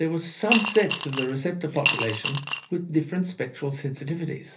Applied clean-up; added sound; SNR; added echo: none; Coin (dropping) / Glass; -1 dB; reverberation time 0.3 s.